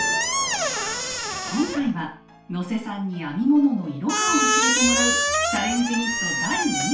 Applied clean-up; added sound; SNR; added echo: none; Squeak; -1 dB; reverberation time 0.4 s.